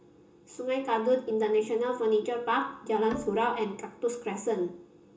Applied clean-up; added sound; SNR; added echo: none; Bowed string instrument; 18 dB; reverberation time 0.2 s.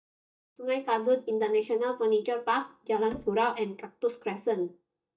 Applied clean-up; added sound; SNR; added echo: neural mask model DeepFilterNet 3.